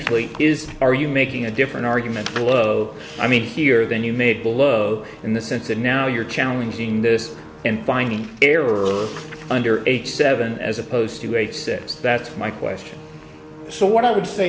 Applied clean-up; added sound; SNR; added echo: none; Musical instrument; 19 dB; none.